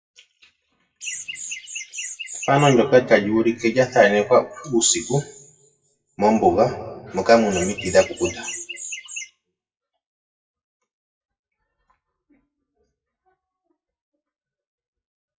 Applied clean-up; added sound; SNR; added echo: classical method WPE with log-MMSE.